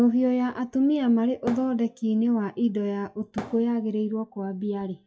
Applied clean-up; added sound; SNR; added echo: classical method WPE with log-MMSE.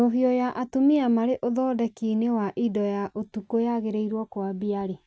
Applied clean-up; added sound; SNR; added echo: none; none; none; none.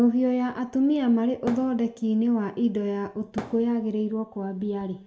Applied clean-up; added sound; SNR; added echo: none; Thump, thud; 11 dB; reverberation time 1.5 s.